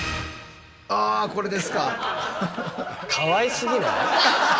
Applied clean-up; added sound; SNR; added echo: none; none; none; none.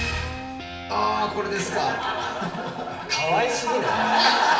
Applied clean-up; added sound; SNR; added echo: none; Guitar; 13 dB; reverberation time 0.8 s.